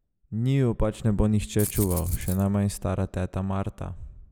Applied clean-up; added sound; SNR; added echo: none; Rattle (instrument); 10 dB; none.